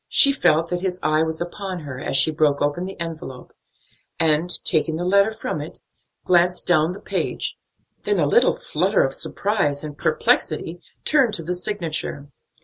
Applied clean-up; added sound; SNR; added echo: none; none; none; none.